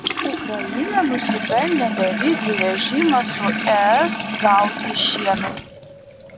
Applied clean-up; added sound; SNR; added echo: none; Sink (filling or washing) / Water tap, faucet; 3 dB; none.